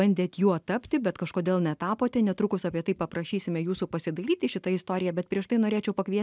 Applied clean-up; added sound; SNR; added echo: none; none; none; none.